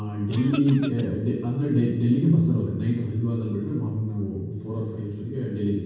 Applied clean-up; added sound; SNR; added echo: none; Cough; 16 dB; reverberation time 1.2 s.